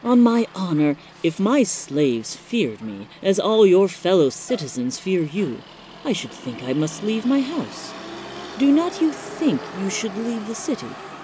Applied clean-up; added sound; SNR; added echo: none; Motor vehicle (road); 17 dB; none.